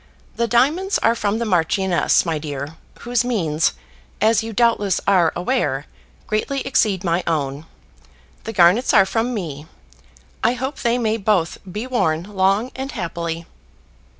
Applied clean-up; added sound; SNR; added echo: none; none; none; none.